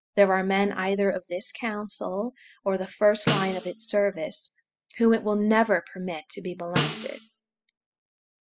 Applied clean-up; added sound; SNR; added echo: classical method spectral subtraction.